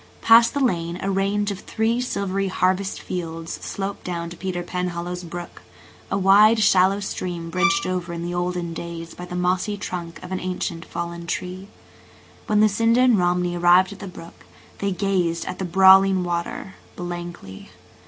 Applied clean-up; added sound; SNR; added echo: none; Bowed string instrument; 5 dB; none.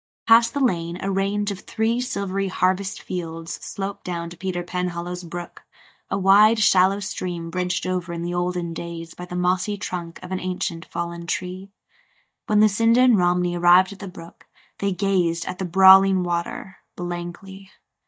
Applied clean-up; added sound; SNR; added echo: neural mask model DeepFilterNet 3.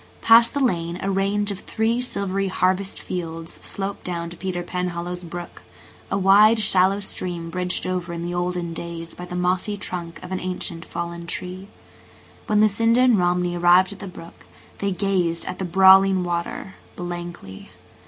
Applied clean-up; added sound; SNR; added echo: none; none; none; none.